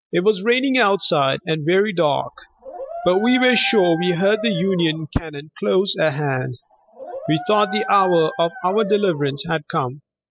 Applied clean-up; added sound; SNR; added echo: classical method spectral subtraction.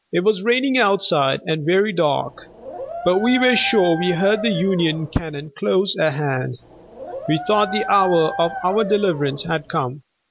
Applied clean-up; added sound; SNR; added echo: none; Dog; 11 dB; none.